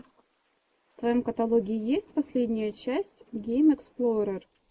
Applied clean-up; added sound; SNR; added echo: neural mask model Resemble Enhance denoiser.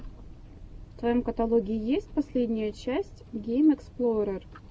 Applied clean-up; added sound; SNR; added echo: none; Thunder; 19 dB; none.